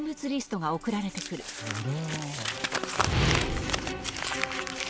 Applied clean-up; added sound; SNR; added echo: none; Crumpling, crinkling; 3 dB; none.